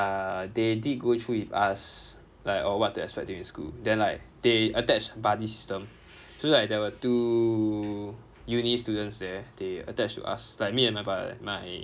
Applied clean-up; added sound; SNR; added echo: none; none; none; none.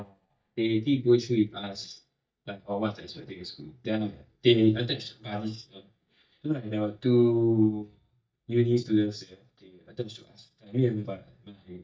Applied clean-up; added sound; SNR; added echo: neural mask model DeepFilterNet 3.